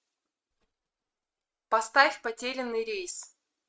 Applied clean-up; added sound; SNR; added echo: neural mask model RNNoise.